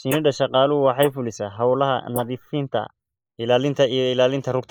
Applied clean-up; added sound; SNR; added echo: neural mask model Resemble Enhance denoiser.